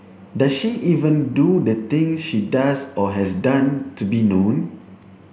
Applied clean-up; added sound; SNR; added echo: none; none; none; none.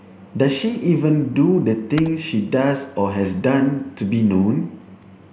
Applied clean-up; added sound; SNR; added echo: none; Computer keyboard; 19 dB; none.